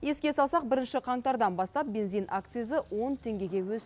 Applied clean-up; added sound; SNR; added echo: none; none; none; none.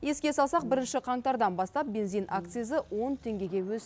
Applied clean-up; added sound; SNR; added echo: none; Brass instrument; 17 dB; none.